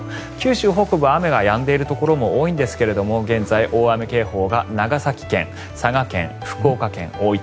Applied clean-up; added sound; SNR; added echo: none; none; none; none.